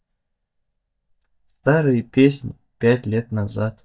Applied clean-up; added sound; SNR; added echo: neural mask model DeepFilterNet 3.